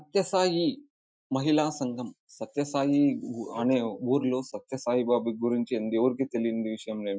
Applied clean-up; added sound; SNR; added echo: classical method Wiener filter.